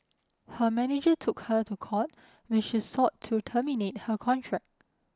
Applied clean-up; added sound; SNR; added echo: none; none; none; none.